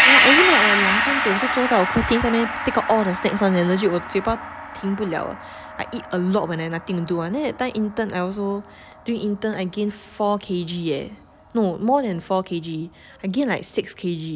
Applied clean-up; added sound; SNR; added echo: none; Gong; 2 dB; none.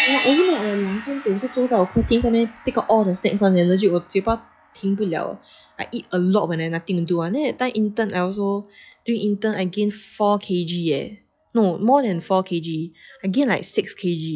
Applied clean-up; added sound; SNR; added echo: classical method log-MMSE.